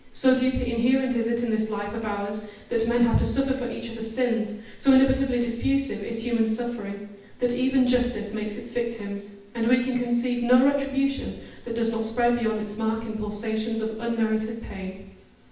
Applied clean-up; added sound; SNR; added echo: none; none; none; reverberation time 0.9 s.